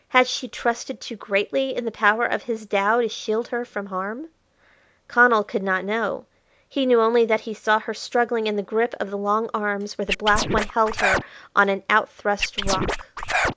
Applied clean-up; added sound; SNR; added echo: none; Scratching (performance technique); 1 dB; none.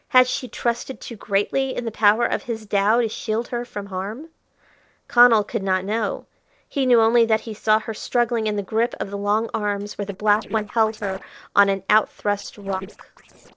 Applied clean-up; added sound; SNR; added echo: neural separator model SepFormer DNS4.